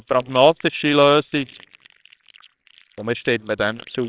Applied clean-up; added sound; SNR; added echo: neural separator model SepFormer WHAMR!.